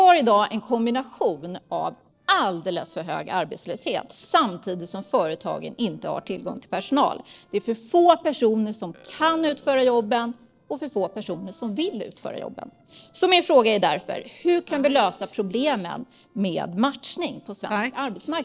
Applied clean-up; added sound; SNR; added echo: neural separator model SepFormer DNS4.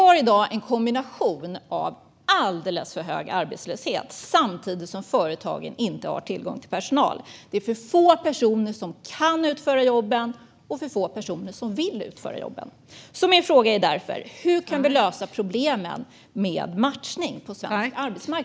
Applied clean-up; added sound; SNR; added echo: none; none; none; none.